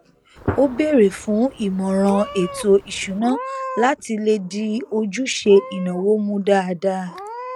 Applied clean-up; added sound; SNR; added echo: none; Gunshot, gunfire + Meow / Purr; 13 dB; none.